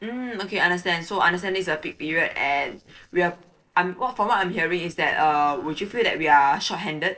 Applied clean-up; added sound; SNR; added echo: neural separator model SepFormer DNS4.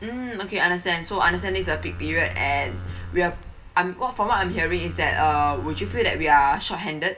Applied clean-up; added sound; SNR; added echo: none; Livestock, farm animals, working animals; 10 dB; reverberation time 0.2 s.